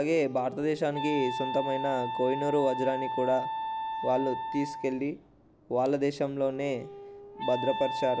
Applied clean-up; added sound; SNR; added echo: none; Wind instrument, woodwind instrument; 6 dB; none.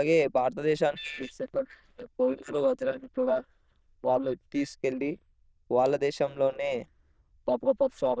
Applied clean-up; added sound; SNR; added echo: neural diffusion model UNIVERSE++.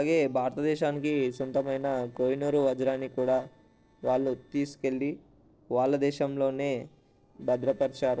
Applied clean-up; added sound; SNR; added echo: neural separator model SepFormer DNS4.